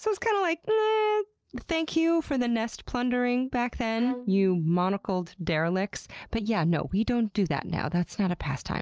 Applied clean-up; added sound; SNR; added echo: neural separator model SepFormer DNS4.